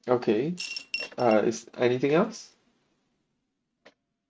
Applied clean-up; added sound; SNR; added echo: neural mask model RNNoise.